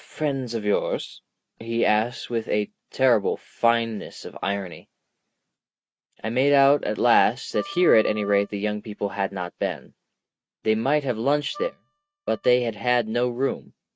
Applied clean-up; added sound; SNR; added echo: neural mask model RNNoise.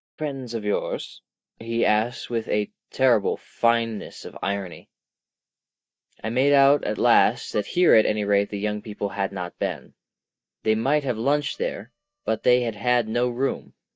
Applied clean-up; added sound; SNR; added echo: neural mask model DeepFilterNet 3.